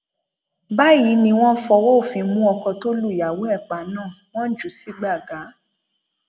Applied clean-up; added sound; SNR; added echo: none; none; none; none.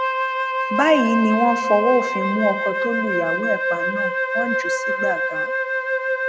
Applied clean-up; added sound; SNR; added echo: none; Wind instrument, woodwind instrument; 0 dB; none.